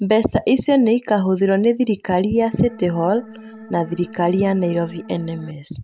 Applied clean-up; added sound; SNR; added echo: none; Organ; 19 dB; none.